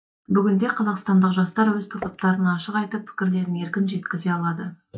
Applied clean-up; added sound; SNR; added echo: neural mask model DeepFilterNet 3.